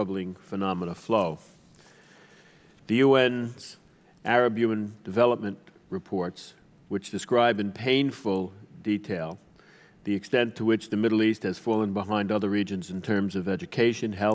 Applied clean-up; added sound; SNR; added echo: none; none; none; none.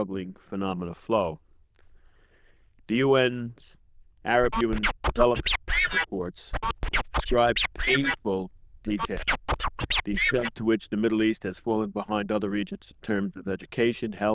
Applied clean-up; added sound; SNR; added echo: neural diffusion model UNIVERSE++.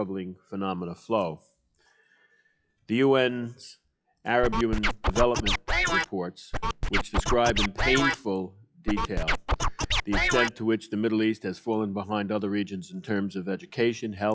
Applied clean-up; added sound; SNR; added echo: classical method log-MMSE.